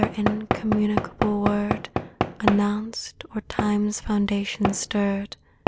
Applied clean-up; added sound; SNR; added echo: none; Knock / Wood; 4 dB; none.